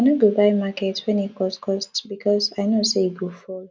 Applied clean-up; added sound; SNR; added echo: none; none; none; none.